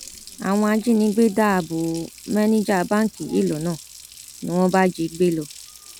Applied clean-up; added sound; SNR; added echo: none; Water tap, faucet; 20 dB; none.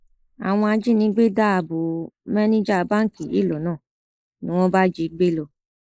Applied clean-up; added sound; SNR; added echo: neural mask model Resemble Enhance denoiser.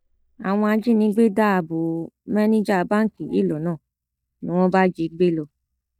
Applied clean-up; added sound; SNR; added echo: neural mask model DeepFilterNet 3.